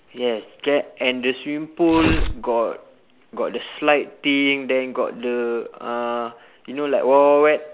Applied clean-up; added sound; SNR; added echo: none; Tearing; 3 dB; none.